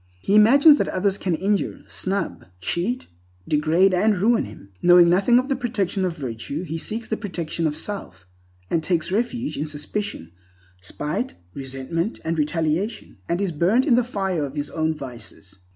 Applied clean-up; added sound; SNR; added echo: none; none; none; none.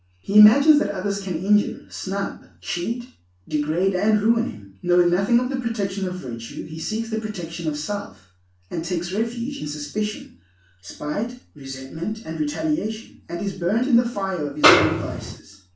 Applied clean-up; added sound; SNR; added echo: none; Snare drum; -5 dB; reverberation time 0.3 s.